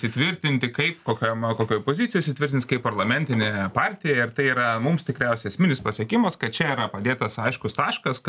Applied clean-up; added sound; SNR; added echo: none; none; none; none.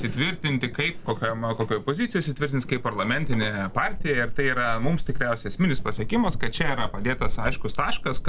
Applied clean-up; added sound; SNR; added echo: none; Thunder / Wind / Bird vocalization, bird call, bird song; 1 dB; none.